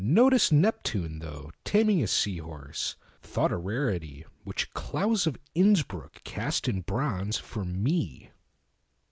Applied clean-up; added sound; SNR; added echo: none; none; none; none.